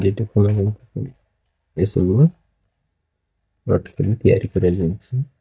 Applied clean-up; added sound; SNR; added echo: neural mask model DeepFilterNet 3.